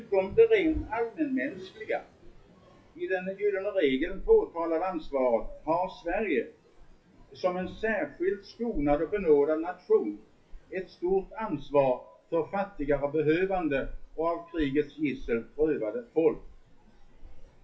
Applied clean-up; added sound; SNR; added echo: classical method WPE with log-MMSE.